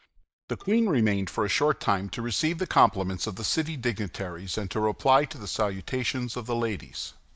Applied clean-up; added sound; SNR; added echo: neural mask model DeepFilterNet 3.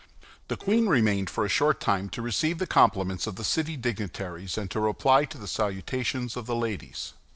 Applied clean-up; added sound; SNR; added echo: neural separator model SepFormer DNS4.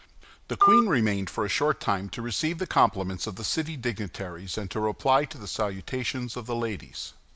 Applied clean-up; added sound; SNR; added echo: none; Telephone; -2 dB; none.